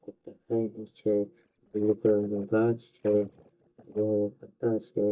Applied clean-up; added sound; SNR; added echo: neural mask model DeepFilterNet 3.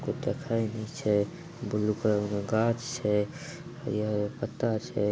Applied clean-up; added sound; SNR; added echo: none; none; none; none.